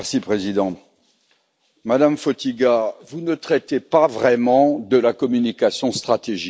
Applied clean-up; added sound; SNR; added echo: none; none; none; none.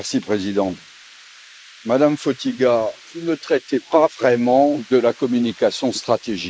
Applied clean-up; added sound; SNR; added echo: neural mask model Resemble Enhance denoiser.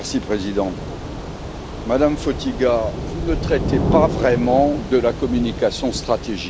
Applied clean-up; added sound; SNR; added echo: none; Thunder / Rain; 5 dB; none.